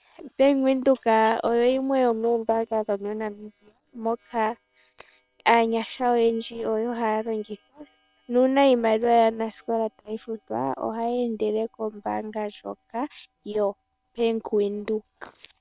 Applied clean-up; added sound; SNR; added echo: neural separator model SepFormer WHAM!.